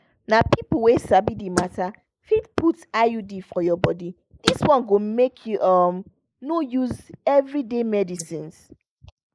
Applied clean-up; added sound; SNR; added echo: neural mask model Resemble Enhance denoiser.